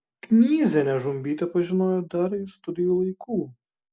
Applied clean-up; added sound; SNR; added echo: none; none; none; none.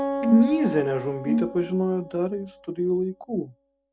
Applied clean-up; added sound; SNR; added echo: none; Acoustic guitar + Brass instrument; 5 dB; none.